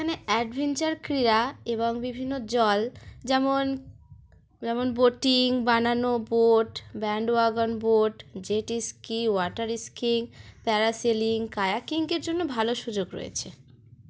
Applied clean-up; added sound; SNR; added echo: none; none; none; none.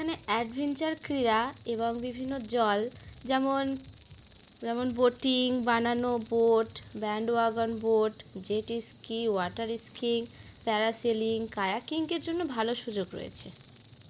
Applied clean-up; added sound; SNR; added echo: none; Insect; -2 dB; none.